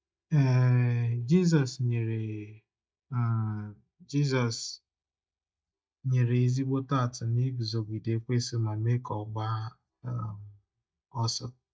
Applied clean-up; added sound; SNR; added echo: neural mask model DeepFilterNet 3.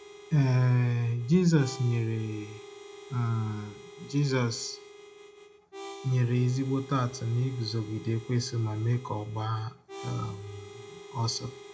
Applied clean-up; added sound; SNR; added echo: none; Harmonica; 17 dB; reverberation time 0.2 s.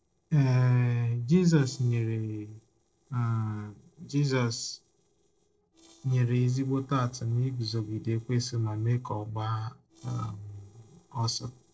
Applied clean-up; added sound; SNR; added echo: neural separator model SepFormer DNS4.